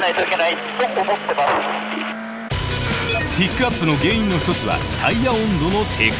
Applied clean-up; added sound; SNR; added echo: none; none; none; none.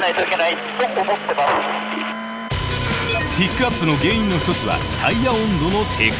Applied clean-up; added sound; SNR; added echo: none; Wind instrument, woodwind instrument; 15 dB; none.